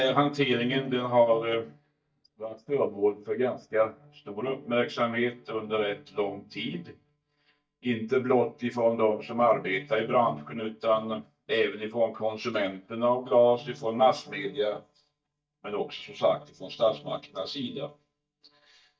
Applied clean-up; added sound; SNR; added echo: neural mask model DeepFilterNet 3.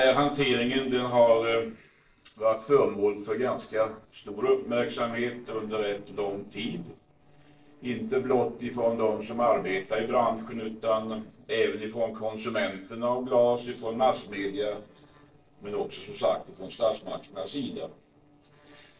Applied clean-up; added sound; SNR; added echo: neural separator model SepFormer DNS4.